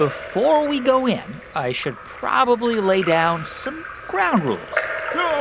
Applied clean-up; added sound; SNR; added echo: none; Drip / Trickle, dribble / Splash, splatter; 10 dB; none.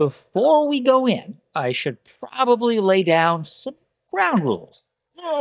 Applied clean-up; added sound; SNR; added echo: neural mask model DeepFilterNet 3.